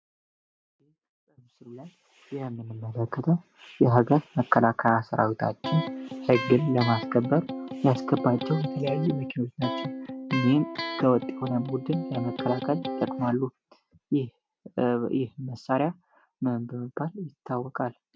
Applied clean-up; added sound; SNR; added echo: none; Electric guitar; 6 dB; none.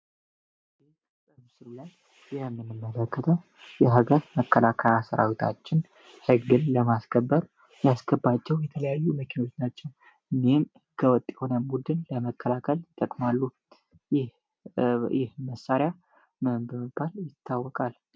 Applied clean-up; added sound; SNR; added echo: none; none; none; none.